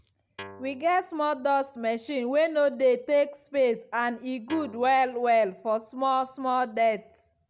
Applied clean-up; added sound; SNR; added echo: none; Guitar; 20 dB; none.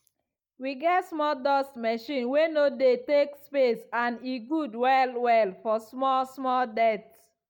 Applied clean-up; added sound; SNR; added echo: neural mask model Resemble Enhance denoiser.